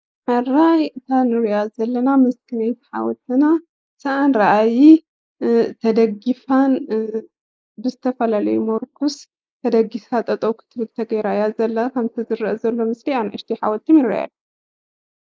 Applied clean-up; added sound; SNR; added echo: neural mask model Resemble Enhance denoiser.